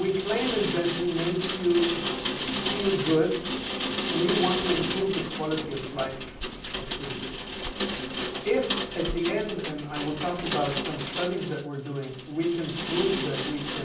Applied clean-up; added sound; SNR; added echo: none; Rain; 3 dB; reverberation time 0.6 s.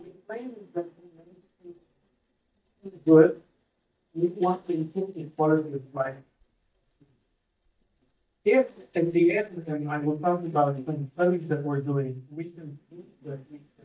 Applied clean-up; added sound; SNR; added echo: neural mask model DeepFilterNet 3.